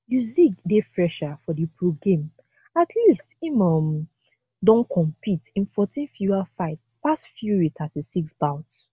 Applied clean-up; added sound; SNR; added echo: none; none; none; none.